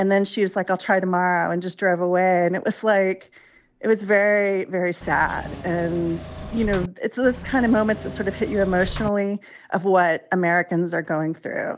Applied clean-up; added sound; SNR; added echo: none; Engine / Mechanisms; 11 dB; none.